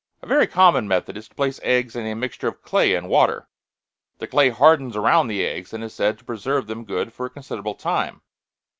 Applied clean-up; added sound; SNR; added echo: none; none; none; none.